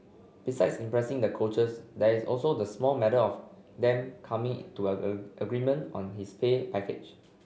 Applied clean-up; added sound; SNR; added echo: none; none; none; none.